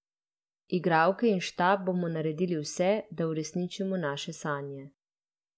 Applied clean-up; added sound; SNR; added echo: none; none; none; none.